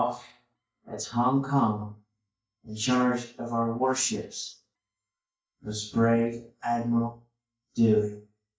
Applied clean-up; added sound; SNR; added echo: neural mask model DeepFilterNet 3.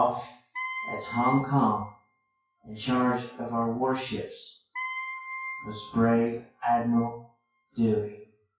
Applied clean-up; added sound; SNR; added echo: classical method WPE with log-MMSE.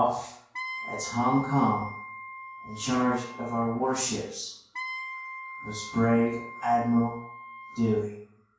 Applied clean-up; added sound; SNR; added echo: none; Wind instrument, woodwind instrument; 12 dB; reverberation time 0.5 s.